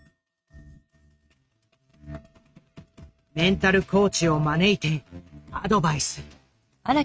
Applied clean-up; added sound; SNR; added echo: neural mask model RNNoise.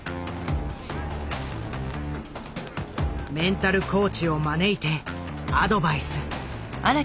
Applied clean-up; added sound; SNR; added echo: none; none; none; none.